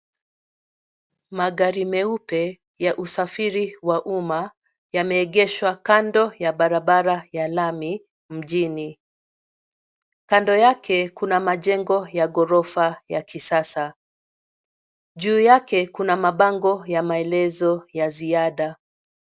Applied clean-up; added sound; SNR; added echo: none; none; none; none.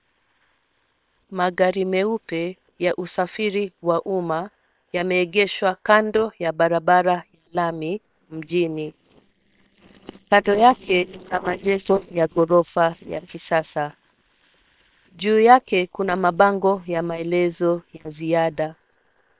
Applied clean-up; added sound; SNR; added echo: neural separator model SepFormer WHAM!.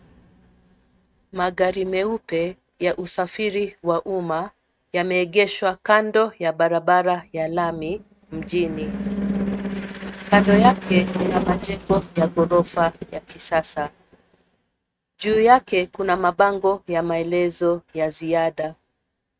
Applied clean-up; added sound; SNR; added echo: neural mask model RNNoise.